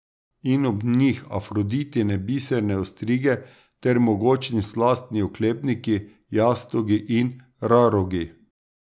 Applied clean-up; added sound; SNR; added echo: none; none; none; none.